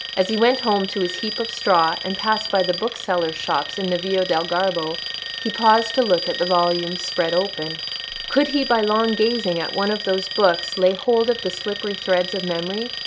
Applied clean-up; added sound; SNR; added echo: none; Alarm; 8 dB; none.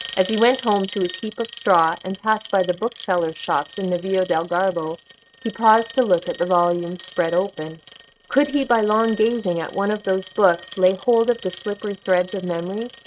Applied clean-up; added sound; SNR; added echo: neural mask model RNNoise.